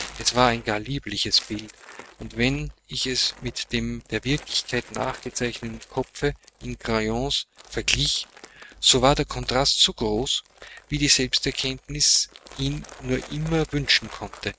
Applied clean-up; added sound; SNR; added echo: neural mask model RNNoise.